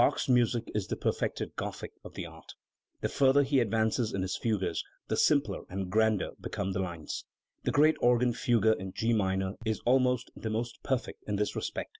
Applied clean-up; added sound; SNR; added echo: none; none; none; none.